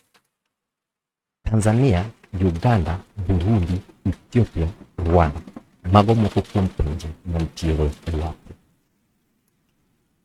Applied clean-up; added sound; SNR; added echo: neural mask model RNNoise.